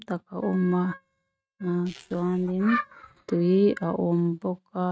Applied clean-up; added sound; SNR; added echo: neural mask model RNNoise.